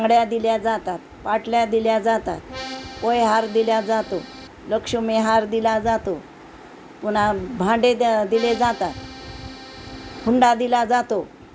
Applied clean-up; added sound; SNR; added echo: none; Accordion; 16 dB; none.